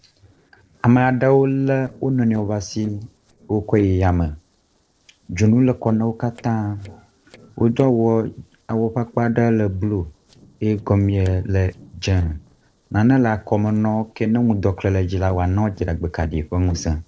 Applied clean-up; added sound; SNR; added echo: neural separator model SepFormer DNS4.